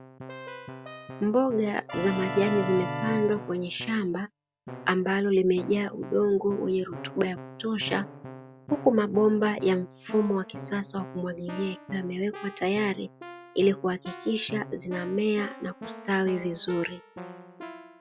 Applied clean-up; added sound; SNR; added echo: none; Keyboard (musical); 12 dB; none.